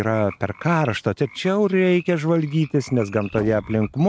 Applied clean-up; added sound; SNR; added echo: neural mask model RNNoise.